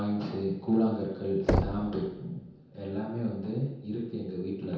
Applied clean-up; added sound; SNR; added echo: none; Knock; 3 dB; reverberation time 0.9 s.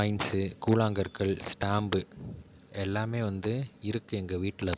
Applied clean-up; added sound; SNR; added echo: none; none; none; none.